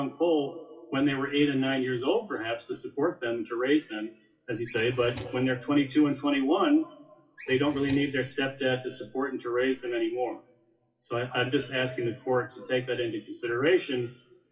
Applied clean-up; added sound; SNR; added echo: classical method WPE with log-MMSE.